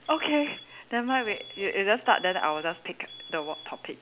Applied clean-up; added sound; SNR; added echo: none; Alarm; 17 dB; none.